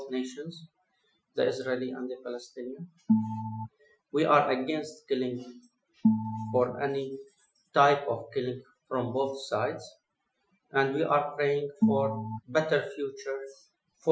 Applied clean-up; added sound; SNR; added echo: classical method Wiener filter.